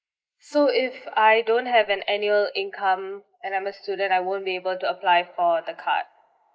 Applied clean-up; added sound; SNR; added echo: neural mask model Resemble Enhance denoiser.